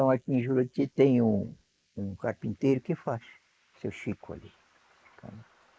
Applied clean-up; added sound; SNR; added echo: neural mask model Resemble Enhance denoiser.